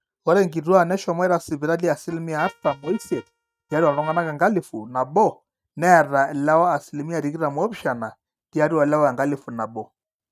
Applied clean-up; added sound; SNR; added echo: neural mask model RNNoise.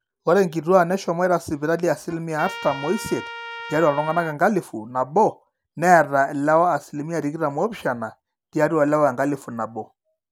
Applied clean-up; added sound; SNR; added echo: none; Trumpet; 15 dB; none.